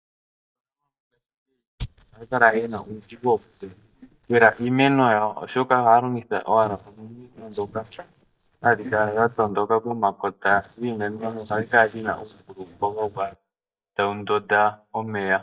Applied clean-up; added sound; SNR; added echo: neural mask model DeepFilterNet 3.